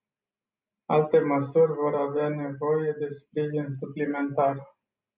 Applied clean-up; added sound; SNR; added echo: none; none; none; none.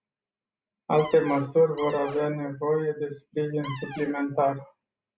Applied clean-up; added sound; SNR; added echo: none; Cupboard open or close; 13 dB; none.